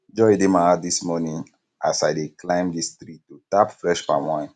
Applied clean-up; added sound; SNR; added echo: none; none; none; none.